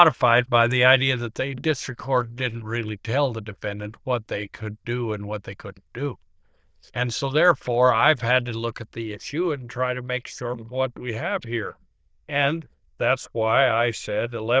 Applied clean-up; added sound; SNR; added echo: neural diffusion model UNIVERSE++.